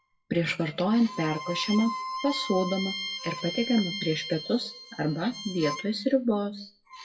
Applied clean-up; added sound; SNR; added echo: classical method WPE with log-MMSE.